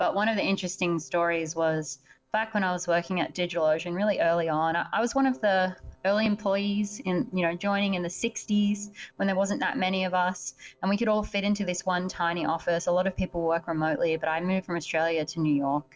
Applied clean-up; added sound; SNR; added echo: neural separator model SepFormer DNS4.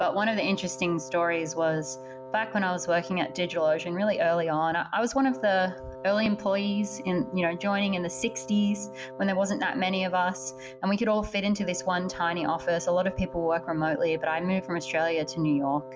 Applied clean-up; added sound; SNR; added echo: none; Wind instrument, woodwind instrument; 15 dB; none.